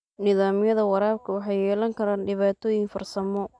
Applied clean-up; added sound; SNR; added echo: none; none; none; none.